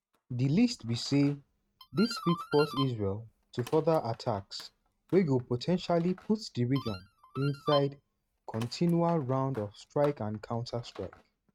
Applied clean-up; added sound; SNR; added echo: neural mask model RNNoise.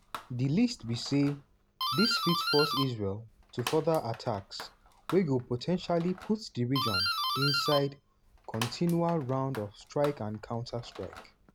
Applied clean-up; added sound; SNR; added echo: none; Doorbell; 6 dB; none.